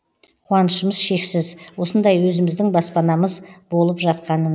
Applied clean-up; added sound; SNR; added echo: none; none; none; none.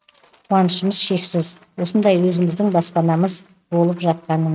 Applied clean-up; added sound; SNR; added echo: neural mask model RNNoise.